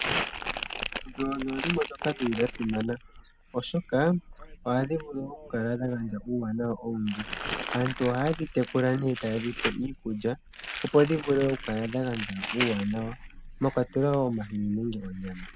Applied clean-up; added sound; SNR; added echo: none; Crumpling, crinkling; 9 dB; none.